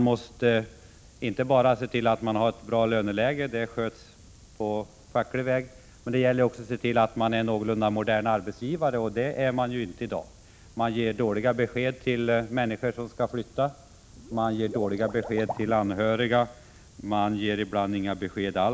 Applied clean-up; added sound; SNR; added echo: none; Liquid; 15 dB; none.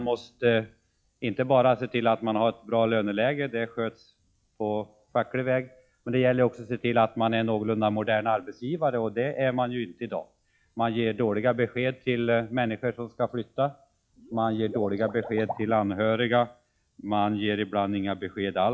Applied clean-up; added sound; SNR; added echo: classical method log-MMSE.